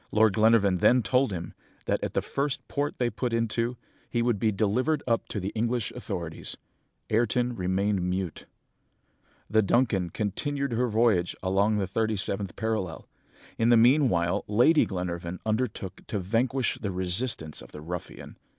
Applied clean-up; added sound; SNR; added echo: none; none; none; none.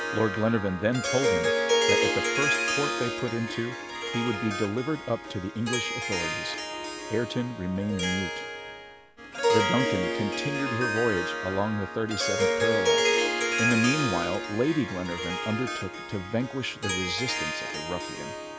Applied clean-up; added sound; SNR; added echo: none; Harp; -1 dB; none.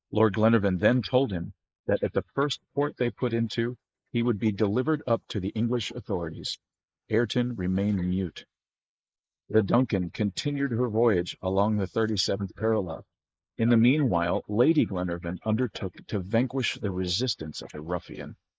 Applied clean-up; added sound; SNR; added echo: neural mask model Resemble Enhance denoiser.